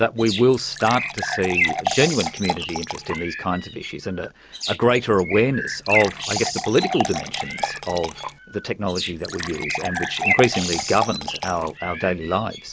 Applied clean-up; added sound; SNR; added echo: none; Fill (with liquid) / Water + Bird; 5 dB; none.